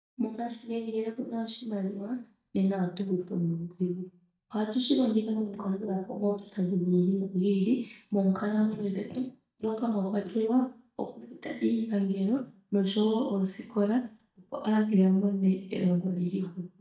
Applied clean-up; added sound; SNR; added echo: neural mask model DeepFilterNet 3.